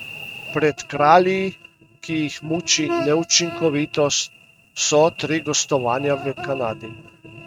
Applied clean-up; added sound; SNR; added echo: neural mask model RNNoise.